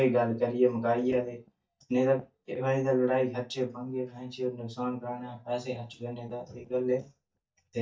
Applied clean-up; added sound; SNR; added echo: neural mask model DeepFilterNet 3.